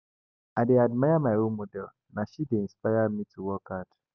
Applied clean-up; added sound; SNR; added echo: none; none; none; none.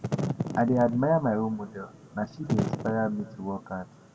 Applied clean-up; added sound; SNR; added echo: none; Wind / Fire; 6 dB; reverberation time 1.5 s.